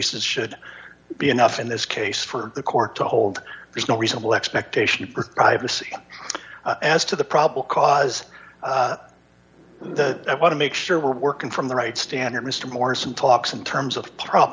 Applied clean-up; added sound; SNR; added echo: none; none; none; none.